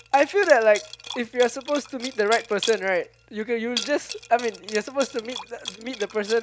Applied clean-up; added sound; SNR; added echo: none; Liquid; 13 dB; none.